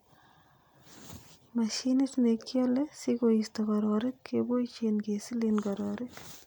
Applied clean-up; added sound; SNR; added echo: none; none; none; none.